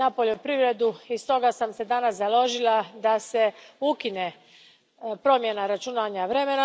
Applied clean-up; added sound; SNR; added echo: none; none; none; none.